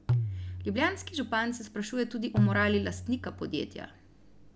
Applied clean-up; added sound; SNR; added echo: none; Tabla; 3 dB; none.